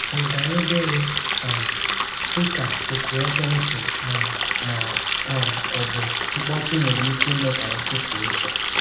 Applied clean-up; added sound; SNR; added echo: none; Water tap, faucet; -3 dB; reverberation time 0.8 s.